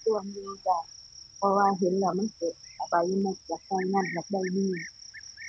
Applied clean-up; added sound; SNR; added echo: none; Cricket; 16 dB; none.